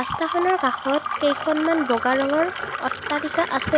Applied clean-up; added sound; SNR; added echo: none; Fill (with liquid); 6 dB; none.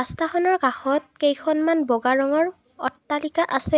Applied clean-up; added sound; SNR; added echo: none; none; none; none.